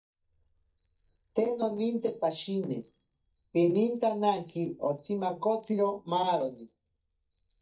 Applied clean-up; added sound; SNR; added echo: neural mask model DeepFilterNet 3.